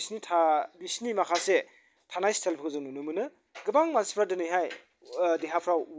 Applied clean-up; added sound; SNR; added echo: none; none; none; none.